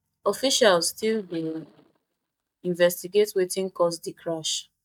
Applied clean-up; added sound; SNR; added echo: neural mask model DeepFilterNet 3.